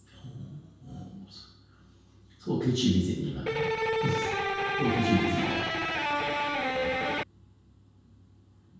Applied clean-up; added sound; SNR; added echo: none; Electric guitar; -4 dB; reverberation time 0.6 s.